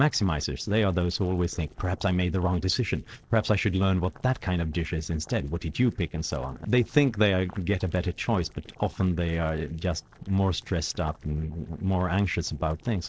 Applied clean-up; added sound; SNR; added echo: neural separator model SepFormer DNS4.